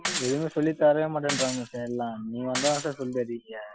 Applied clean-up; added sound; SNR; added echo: classical method Wiener filter.